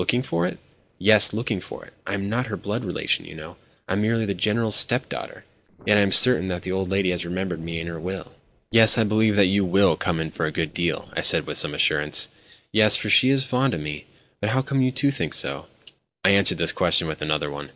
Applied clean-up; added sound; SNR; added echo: neural separator model SepFormer DNS4.